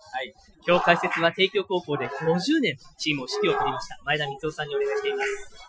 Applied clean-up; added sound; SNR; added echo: classical method Wiener filter.